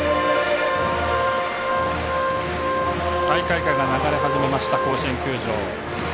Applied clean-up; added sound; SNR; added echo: none; Organ; 2 dB; none.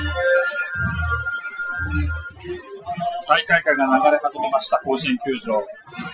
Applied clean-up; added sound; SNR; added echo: classical method Wiener filter.